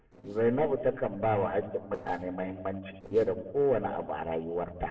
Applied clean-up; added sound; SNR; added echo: neural separator model SepFormer DNS4.